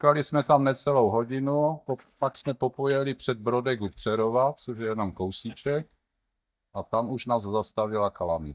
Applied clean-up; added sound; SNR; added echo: neural mask model DeepFilterNet 3.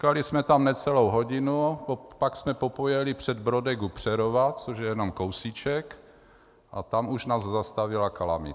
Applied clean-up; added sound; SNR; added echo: none; none; none; none.